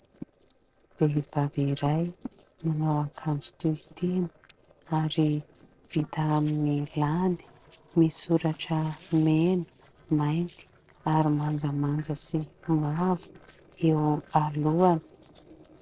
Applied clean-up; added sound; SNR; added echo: neural separator model SepFormer DNS4.